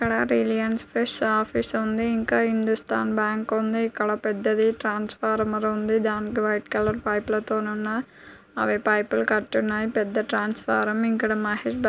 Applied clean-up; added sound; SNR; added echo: none; none; none; none.